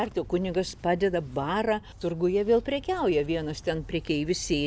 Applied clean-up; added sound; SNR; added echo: none; none; none; none.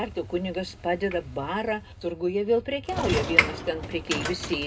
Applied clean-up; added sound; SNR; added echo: none; Sliding door / Train; 3 dB; reverberation time 0.2 s.